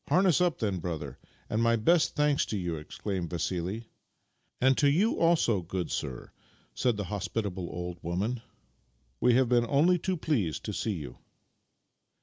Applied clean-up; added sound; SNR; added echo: neural mask model Resemble Enhance denoiser.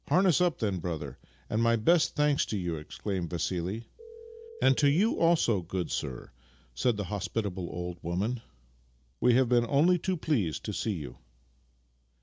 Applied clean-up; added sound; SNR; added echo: none; Telephone; 16 dB; none.